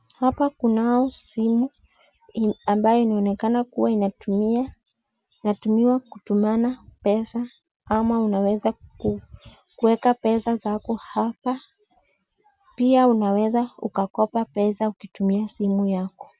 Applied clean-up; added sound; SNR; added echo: none; none; none; none.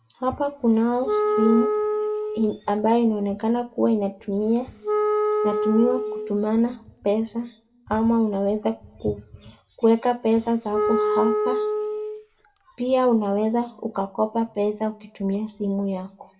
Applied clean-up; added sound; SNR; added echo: none; Wind instrument, woodwind instrument; 2 dB; reverberation time 0.5 s.